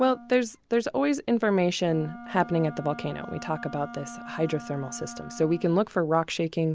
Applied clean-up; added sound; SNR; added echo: none; Wind instrument, woodwind instrument; 17 dB; none.